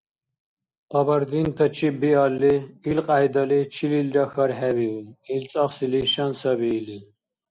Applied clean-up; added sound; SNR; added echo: none; none; none; none.